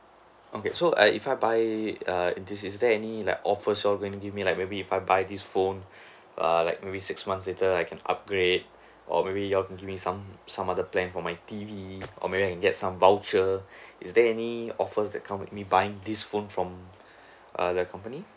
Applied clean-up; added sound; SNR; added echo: none; none; none; none.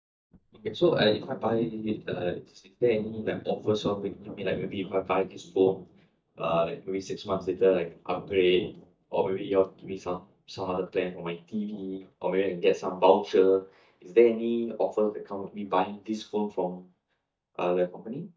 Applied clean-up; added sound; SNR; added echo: neural mask model DeepFilterNet 3.